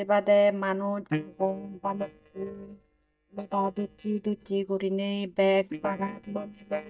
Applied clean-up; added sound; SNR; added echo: neural mask model DeepFilterNet 3.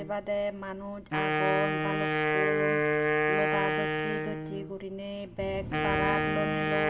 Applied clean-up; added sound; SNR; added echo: none; Wind instrument, woodwind instrument; -5 dB; reverberation time 1.1 s.